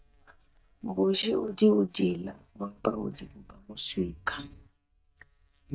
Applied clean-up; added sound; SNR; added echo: neural mask model DeepFilterNet 3.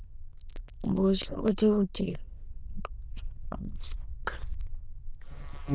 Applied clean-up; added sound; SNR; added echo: neural diffusion model UNIVERSE++.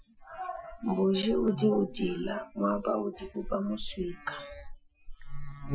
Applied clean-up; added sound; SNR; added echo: classical method Wiener filter.